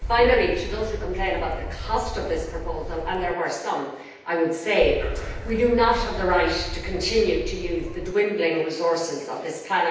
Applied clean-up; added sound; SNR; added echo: none; Gull, seagull / Wind; 7 dB; reverberation time 0.9 s.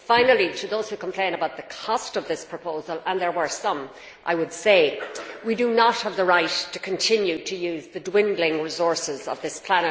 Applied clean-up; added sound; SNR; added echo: none; none; none; none.